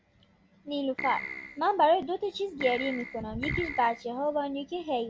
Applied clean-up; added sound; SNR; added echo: none; Keyboard (musical); 7 dB; none.